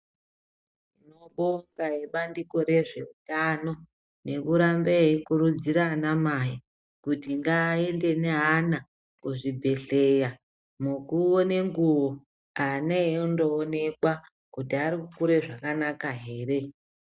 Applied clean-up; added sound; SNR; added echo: neural mask model DeepFilterNet 3.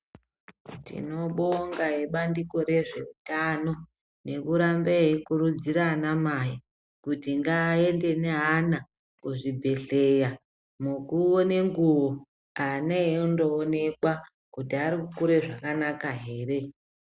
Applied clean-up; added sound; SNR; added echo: none; none; none; none.